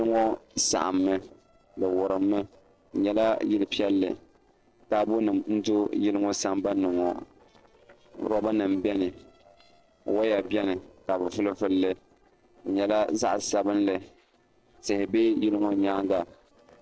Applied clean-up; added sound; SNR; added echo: neural separator model SepFormer DNS4.